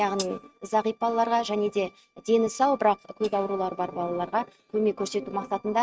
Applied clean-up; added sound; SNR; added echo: neural mask model RNNoise.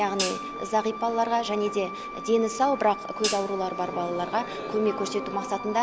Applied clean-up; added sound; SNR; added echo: none; Hi-hat + Wind instrument, woodwind instrument; 10 dB; none.